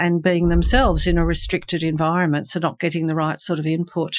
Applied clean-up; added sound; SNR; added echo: classical method Wiener filter.